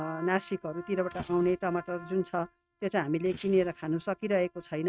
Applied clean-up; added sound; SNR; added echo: neural mask model RNNoise.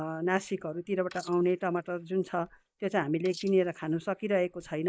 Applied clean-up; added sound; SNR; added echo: neural mask model Resemble Enhance denoiser.